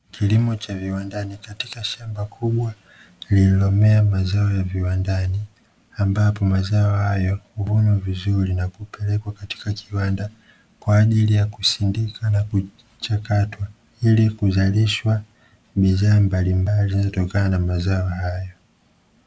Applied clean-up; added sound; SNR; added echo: none; none; none; none.